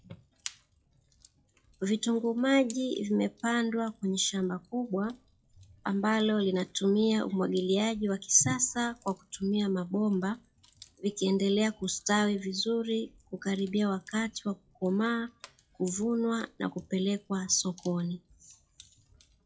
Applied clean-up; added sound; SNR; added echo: classical method WPE with log-MMSE.